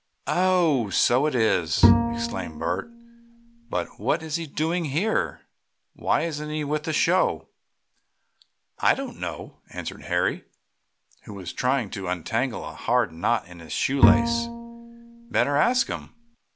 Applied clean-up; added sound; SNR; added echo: none; Bowed string instrument; -1 dB; none.